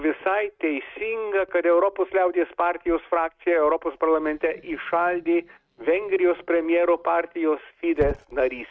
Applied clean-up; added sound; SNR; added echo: neural mask model RNNoise.